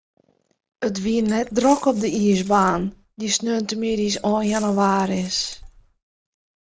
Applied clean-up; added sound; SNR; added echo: none; Glass; 20 dB; none.